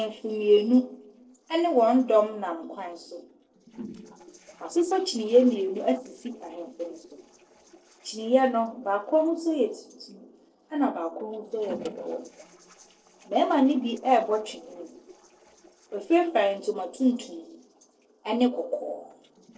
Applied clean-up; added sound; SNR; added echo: neural separator model SepFormer DNS4.